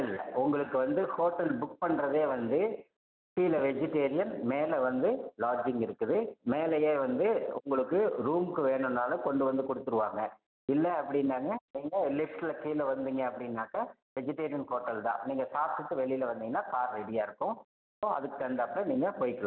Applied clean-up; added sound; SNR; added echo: none; none; none; none.